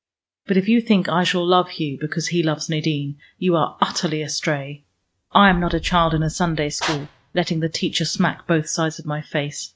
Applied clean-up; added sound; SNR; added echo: neural mask model RNNoise.